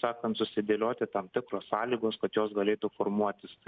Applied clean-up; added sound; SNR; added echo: none; none; none; none.